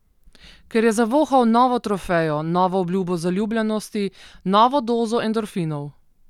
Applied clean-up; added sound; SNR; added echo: none; none; none; none.